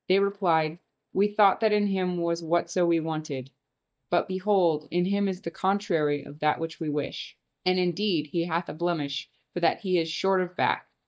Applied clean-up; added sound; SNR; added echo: neural mask model DeepFilterNet 3.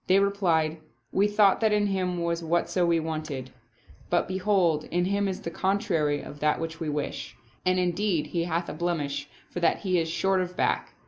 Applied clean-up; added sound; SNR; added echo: none; none; none; none.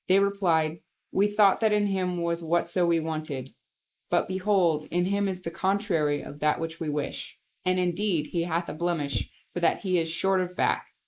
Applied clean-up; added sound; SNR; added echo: neural mask model Resemble Enhance denoiser.